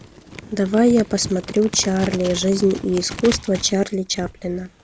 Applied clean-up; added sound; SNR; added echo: none; Crumpling, crinkling; 14 dB; none.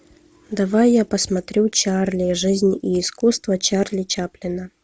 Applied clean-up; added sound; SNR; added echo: none; none; none; none.